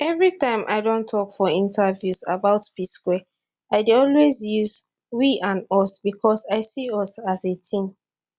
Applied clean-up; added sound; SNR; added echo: none; none; none; none.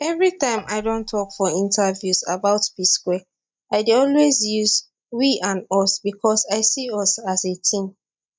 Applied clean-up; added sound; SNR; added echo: neural mask model DeepFilterNet 3.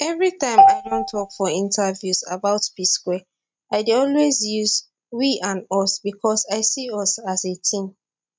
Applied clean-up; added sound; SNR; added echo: neural mask model RNNoise.